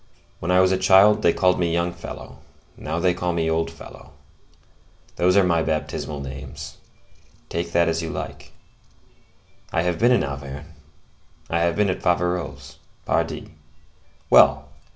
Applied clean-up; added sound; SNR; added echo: none; none; none; none.